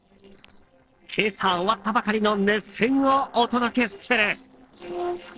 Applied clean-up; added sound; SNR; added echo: neural separator model SepFormer DNS4.